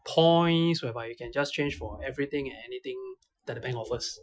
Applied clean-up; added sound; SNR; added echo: classical method Wiener filter.